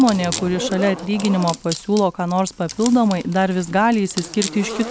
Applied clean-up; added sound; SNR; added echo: none; Wood + Zipper (clothing); 12 dB; none.